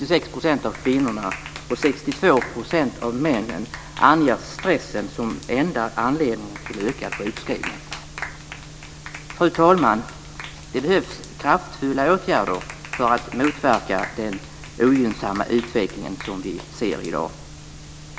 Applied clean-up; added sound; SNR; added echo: none; Clapping; 16 dB; none.